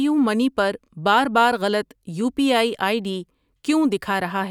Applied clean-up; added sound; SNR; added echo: none; none; none; none.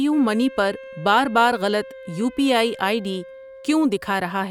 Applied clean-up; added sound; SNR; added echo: none; Wind instrument, woodwind instrument; 19 dB; none.